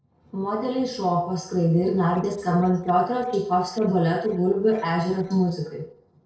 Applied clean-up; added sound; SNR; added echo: neural separator model SepFormer DNS4.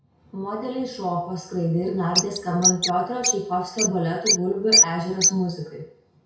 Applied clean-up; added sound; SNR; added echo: none; Bird; -3 dB; reverberation time 0.6 s.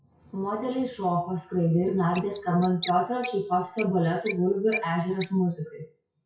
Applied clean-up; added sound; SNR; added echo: classical method WPE with log-MMSE.